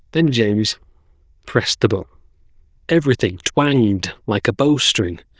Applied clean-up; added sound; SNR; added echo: neural diffusion model UNIVERSE++.